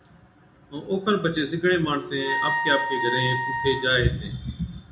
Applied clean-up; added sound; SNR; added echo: none; Wind instrument, woodwind instrument; 3 dB; reverberation time 0.3 s.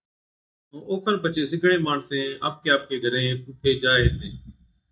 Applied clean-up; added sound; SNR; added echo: neural mask model DeepFilterNet 3.